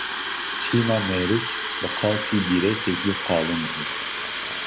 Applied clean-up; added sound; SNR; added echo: none; Fill (with liquid) / Water tap, faucet; 3 dB; none.